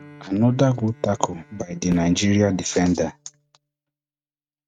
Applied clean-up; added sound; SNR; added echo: neural mask model RNNoise.